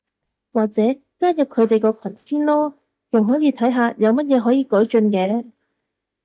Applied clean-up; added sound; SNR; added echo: neural mask model DeepFilterNet 3.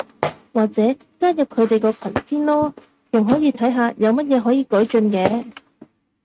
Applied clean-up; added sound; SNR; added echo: neural mask model RNNoise.